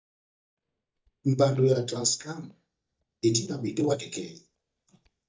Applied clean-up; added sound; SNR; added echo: neural mask model DeepFilterNet 3.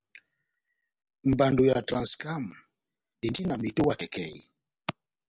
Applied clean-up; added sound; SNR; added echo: none; none; none; none.